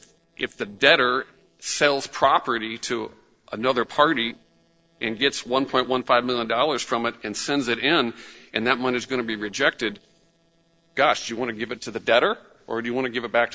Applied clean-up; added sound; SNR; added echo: neural separator model SepFormer DNS4.